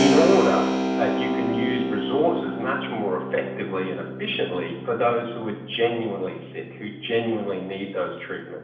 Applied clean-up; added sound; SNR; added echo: none; Keyboard (musical); 3 dB; reverberation time 0.8 s.